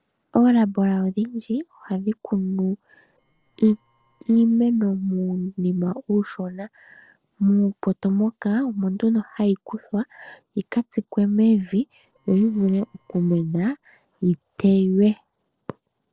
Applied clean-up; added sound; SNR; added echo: neural separator model SepFormer DNS4.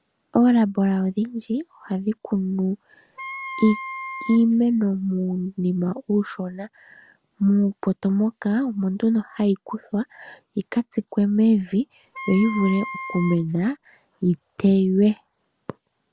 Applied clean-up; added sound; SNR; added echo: none; Wind instrument, woodwind instrument; 11 dB; none.